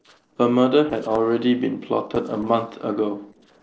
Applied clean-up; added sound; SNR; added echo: neural separator model SepFormer DNS4.